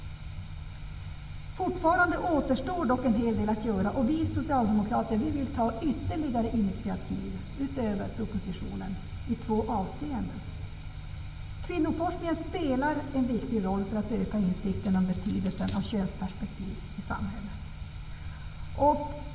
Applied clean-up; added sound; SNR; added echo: none; Coin (dropping); 15 dB; reverberation time 2.4 s.